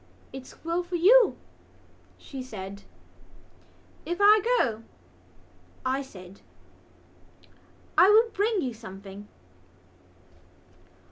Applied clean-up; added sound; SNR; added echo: none; none; none; none.